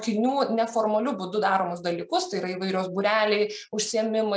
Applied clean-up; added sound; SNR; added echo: none; none; none; none.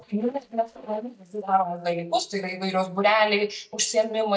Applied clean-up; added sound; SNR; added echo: neural mask model DeepFilterNet 3.